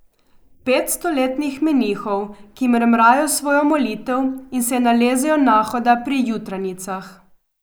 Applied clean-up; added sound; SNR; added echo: neural mask model Resemble Enhance denoiser.